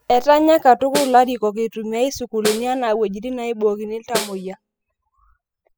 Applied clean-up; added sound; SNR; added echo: classical method spectral subtraction.